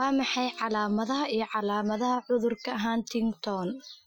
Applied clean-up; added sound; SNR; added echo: classical method Wiener filter.